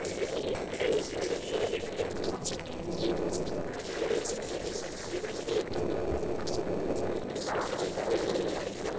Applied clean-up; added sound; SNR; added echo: neural separator model SepFormer DNS4.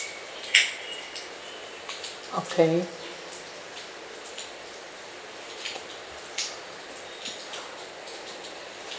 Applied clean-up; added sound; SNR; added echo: none; none; none; none.